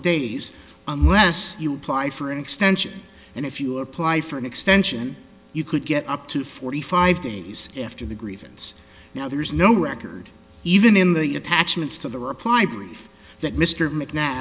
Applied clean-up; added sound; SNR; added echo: none; none; none; none.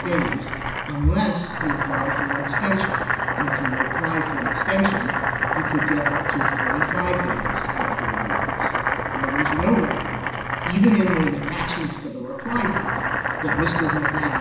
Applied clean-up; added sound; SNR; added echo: none; Boiling; -1 dB; reverberation time 1.0 s.